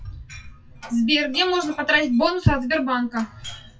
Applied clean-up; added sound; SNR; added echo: classical method WPE with log-MMSE.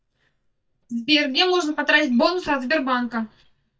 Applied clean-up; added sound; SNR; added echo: neural mask model DeepFilterNet 3.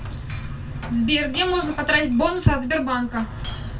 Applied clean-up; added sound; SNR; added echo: none; Glass; 20 dB; reverberation time 0.2 s.